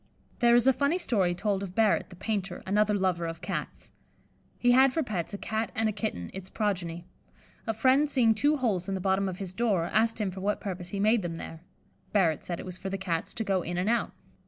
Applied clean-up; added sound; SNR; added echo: none; none; none; none.